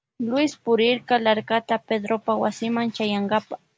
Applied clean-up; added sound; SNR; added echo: none; none; none; none.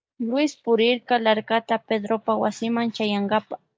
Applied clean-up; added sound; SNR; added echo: neural mask model DeepFilterNet 3.